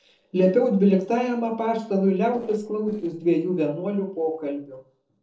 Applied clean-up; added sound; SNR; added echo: neural separator model SepFormer DNS4.